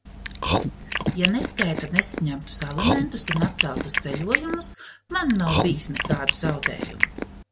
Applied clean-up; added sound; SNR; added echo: none; Chewing, mastication; -1 dB; none.